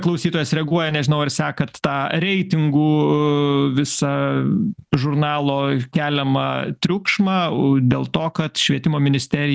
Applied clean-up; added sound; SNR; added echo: none; none; none; none.